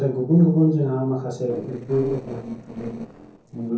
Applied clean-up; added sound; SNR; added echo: neural separator model SepFormer DNS4.